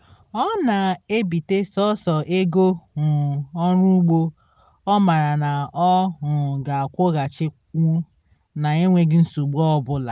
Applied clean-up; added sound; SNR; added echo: none; none; none; none.